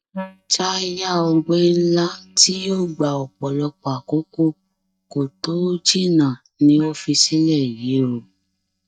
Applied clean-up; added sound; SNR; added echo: neural mask model DeepFilterNet 3.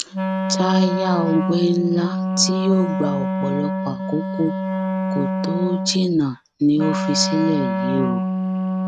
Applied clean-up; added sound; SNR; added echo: neural mask model RNNoise.